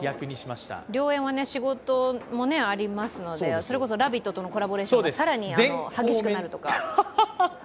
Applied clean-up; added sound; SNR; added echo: none; none; none; none.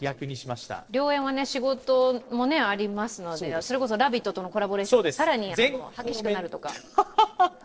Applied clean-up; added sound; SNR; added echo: neural separator model SepFormer DNS4.